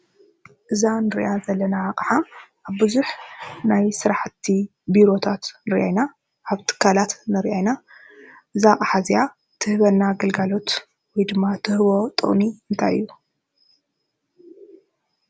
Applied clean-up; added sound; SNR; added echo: none; none; none; none.